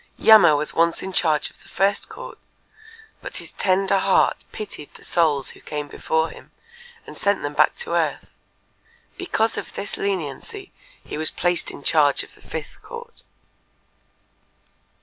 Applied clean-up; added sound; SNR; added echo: none; none; none; none.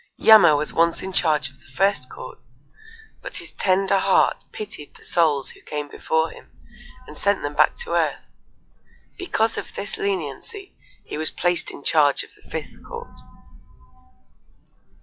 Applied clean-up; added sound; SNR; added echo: classical method log-MMSE.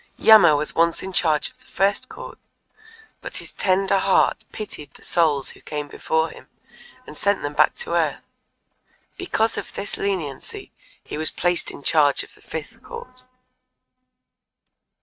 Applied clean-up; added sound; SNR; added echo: neural mask model RNNoise.